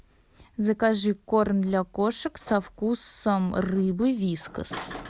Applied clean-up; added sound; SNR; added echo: none; none; none; none.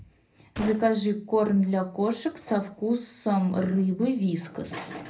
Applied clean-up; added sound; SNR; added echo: none; Gunshot, gunfire; 17 dB; reverberation time 0.3 s.